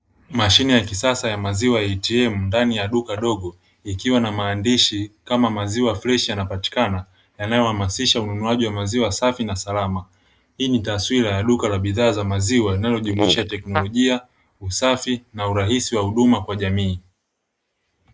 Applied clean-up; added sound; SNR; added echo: neural mask model Resemble Enhance denoiser.